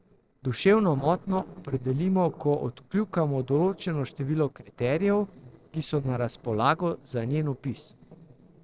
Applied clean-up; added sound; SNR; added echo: neural separator model SepFormer DNS4.